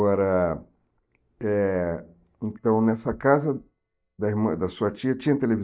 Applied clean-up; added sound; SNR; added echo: neural mask model DeepFilterNet 3.